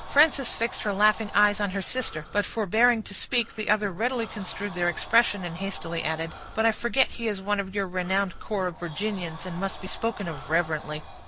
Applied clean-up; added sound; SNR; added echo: none; Sliding door + Breathing; 13 dB; none.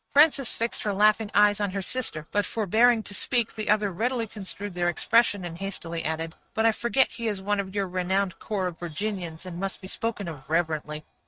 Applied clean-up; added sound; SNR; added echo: neural mask model RNNoise.